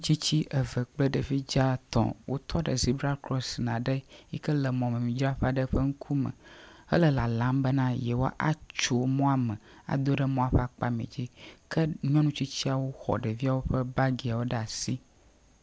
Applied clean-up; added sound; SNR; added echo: none; none; none; none.